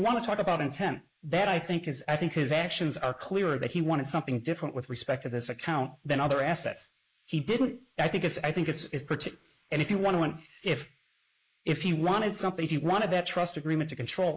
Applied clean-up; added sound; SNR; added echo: neural mask model Resemble Enhance denoiser.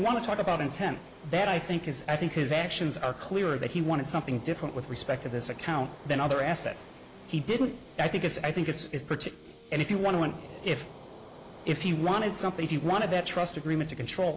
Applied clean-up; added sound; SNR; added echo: none; Waves, surf + Guitar; 19 dB; none.